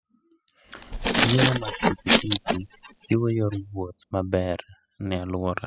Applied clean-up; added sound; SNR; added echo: classical method spectral subtraction.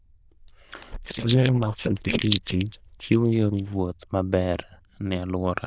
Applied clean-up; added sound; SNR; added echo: neural diffusion model UNIVERSE++.